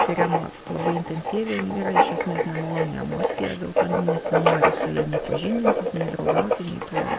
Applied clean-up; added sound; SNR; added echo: none; Writing; -4 dB; none.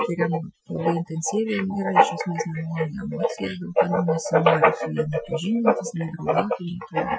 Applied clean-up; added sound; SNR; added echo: classical method Wiener filter.